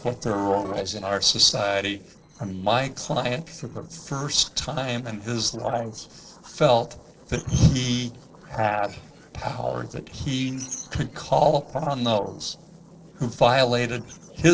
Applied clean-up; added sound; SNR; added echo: neural separator model SepFormer DNS4.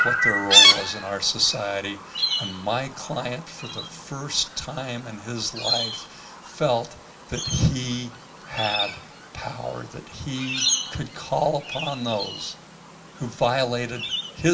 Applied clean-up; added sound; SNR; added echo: none; Chirp, tweet; -1 dB; reverberation time 0.2 s.